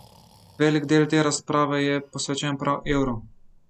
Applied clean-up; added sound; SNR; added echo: none; Breathing; 19 dB; none.